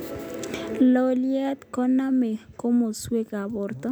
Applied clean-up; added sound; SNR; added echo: none; none; none; none.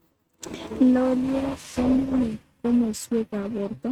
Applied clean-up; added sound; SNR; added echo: neural mask model RNNoise.